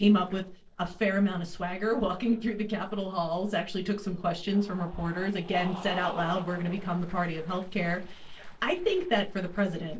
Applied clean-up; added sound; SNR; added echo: neural separator model SepFormer DNS4.